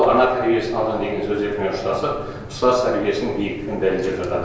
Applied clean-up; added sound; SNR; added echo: none; none; none; none.